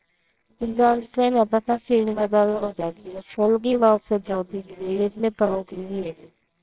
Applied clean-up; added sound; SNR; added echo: neural separator model SepFormer WHAMR!.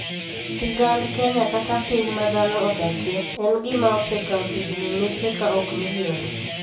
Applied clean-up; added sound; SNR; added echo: none; Guitar; 6 dB; reverberation time 0.3 s.